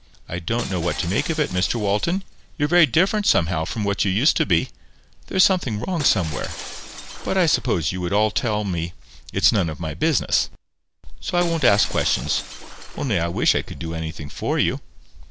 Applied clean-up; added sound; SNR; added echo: none; Shatter + Water / Splash, splatter; 15 dB; none.